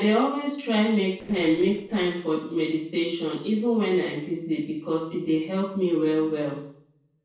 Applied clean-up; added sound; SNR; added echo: neural separator model SepFormer DNS4.